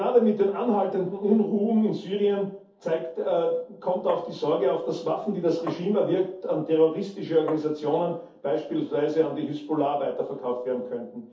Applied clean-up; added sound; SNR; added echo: neural separator model SepFormer DNS4.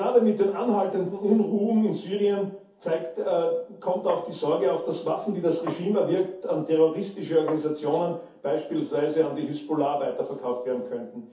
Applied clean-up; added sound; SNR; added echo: none; Tap; 14 dB; reverberation time 0.5 s.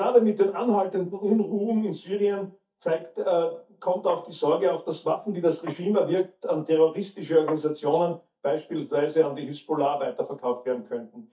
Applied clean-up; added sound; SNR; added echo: neural mask model DeepFilterNet 3.